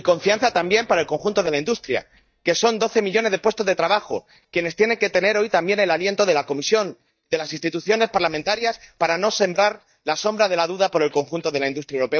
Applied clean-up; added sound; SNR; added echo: neural mask model DeepFilterNet 3.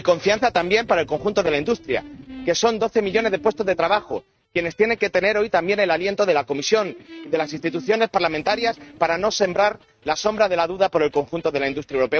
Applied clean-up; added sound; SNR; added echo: neural mask model RNNoise.